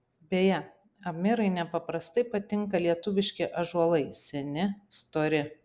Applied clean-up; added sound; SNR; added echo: none; none; none; none.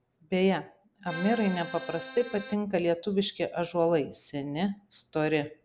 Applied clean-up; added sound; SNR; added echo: none; Accordion; 10 dB; none.